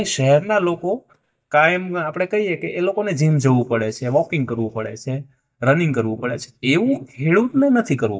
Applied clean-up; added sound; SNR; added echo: neural mask model DeepFilterNet 3.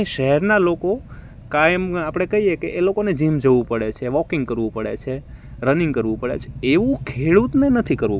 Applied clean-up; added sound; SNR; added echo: none; none; none; none.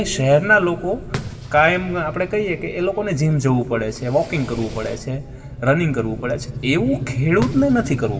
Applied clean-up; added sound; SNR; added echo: none; Fireworks; 17 dB; reverberation time 1.3 s.